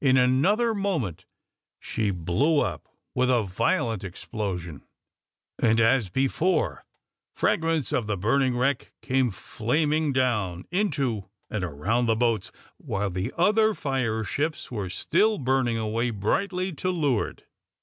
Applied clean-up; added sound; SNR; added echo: none; none; none; none.